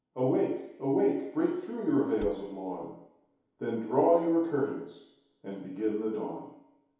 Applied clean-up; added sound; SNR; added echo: none; Cupboard open or close; 19 dB; reverberation time 2.2 s.